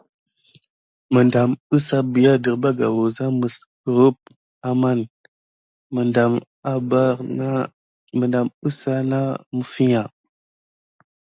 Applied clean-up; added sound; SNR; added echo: none; none; none; none.